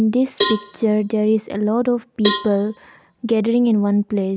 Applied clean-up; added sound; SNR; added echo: none; Cowbell; 9 dB; none.